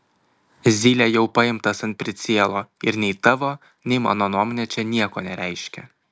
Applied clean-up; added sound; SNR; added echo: none; none; none; none.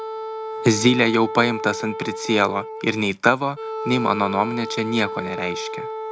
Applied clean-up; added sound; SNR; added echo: none; Wind instrument, woodwind instrument; 8 dB; none.